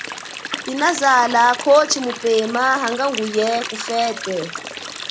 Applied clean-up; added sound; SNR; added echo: none; Stream; 11 dB; none.